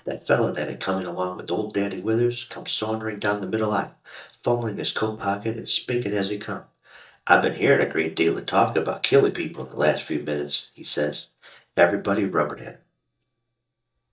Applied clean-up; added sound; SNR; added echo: neural mask model DeepFilterNet 3.